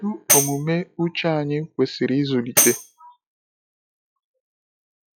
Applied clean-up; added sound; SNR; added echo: classical method log-MMSE.